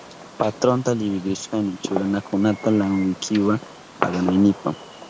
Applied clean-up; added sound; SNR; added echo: none; Fireworks; 12 dB; none.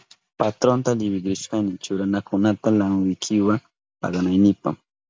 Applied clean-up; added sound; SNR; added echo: none; none; none; none.